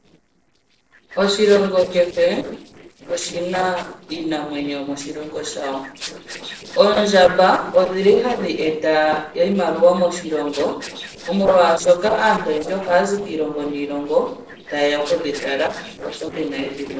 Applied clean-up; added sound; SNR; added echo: neural separator model SepFormer DNS4.